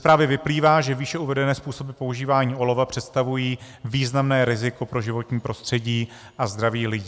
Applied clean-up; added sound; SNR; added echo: none; none; none; none.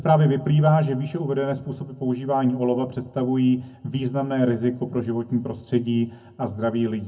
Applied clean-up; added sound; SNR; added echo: none; none; none; reverberation time 0.3 s.